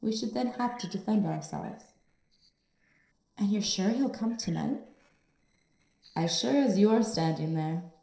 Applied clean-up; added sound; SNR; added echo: neural separator model SepFormer DNS4.